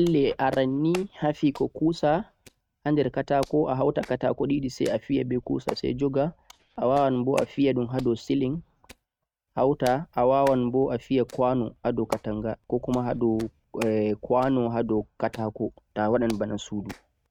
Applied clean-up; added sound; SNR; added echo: neural mask model RNNoise.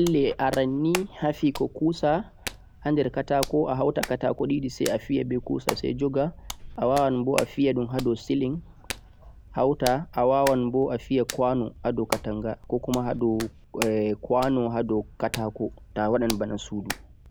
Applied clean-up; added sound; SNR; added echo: none; Hands; 13 dB; none.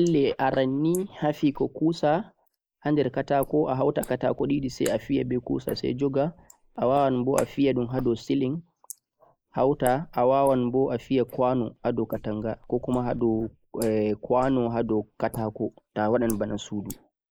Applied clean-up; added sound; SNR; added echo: neural mask model Resemble Enhance denoiser.